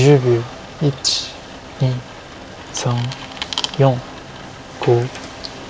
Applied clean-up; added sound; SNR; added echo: none; Rain; 18 dB; none.